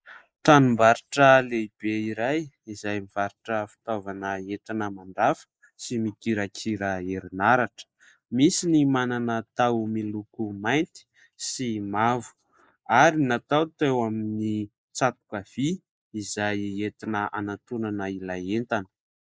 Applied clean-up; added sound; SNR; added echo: neural mask model Resemble Enhance denoiser.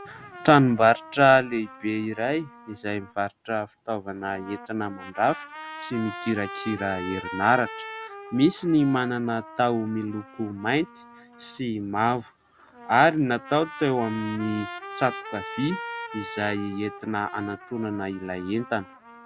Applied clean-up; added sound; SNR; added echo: none; Trumpet; 15 dB; none.